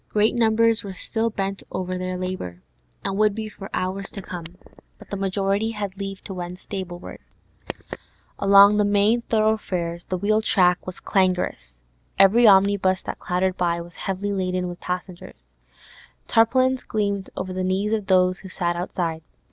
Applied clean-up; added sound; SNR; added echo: none; none; none; none.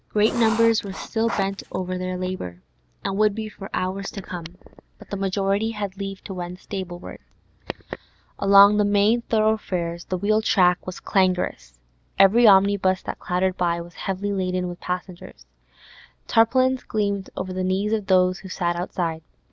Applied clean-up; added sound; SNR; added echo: none; Writing; 10 dB; none.